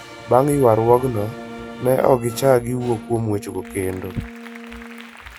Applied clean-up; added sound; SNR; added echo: none; Applause + Brass instrument; 16 dB; none.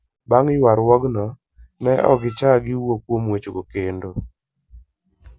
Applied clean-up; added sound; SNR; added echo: none; none; none; none.